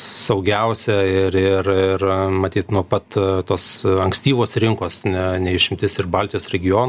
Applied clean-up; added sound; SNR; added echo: none; none; none; none.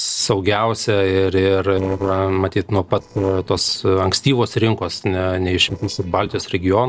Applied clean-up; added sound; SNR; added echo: neural separator model SepFormer DNS4.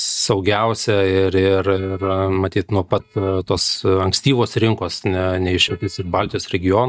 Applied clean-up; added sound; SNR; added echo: neural mask model DeepFilterNet 3.